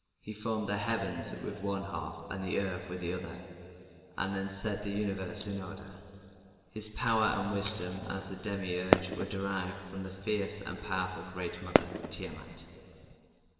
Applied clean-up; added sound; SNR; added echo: none; Fireworks; -3 dB; reverberation time 2.8 s.